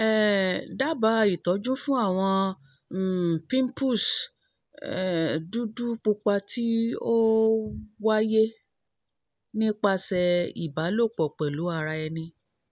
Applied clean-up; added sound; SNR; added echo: none; none; none; none.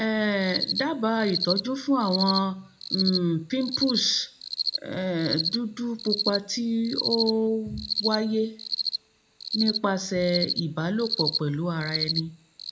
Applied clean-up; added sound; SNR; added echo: none; Cricket; 5 dB; reverberation time 0.2 s.